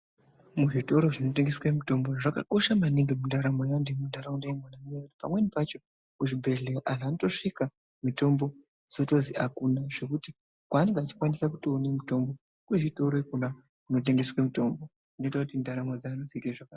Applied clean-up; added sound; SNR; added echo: none; none; none; none.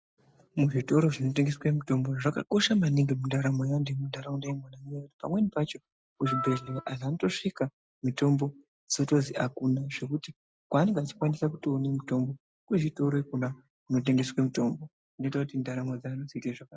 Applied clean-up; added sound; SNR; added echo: neural mask model RNNoise.